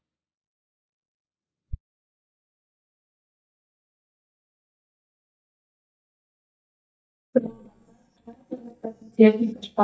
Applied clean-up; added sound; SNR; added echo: neural mask model DeepFilterNet 3.